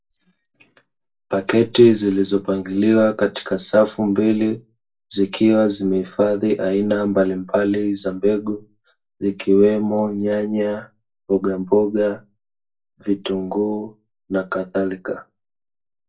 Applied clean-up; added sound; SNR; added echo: neural separator model SepFormer DNS4.